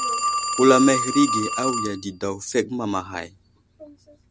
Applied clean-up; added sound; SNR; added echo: none; Telephone; 4 dB; none.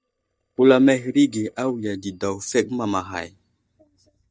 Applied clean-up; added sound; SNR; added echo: neural mask model DeepFilterNet 3.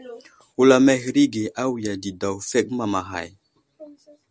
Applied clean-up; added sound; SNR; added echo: none; none; none; none.